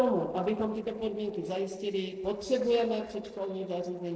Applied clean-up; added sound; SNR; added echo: neural separator model SepFormer DNS4.